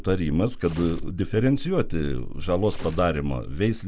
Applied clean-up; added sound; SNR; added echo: none; Tearing; 16 dB; none.